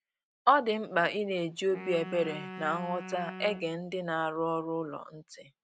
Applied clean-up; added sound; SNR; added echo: none; Wind instrument, woodwind instrument; 13 dB; none.